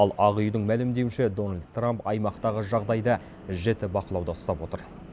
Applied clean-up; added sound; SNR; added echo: none; none; none; none.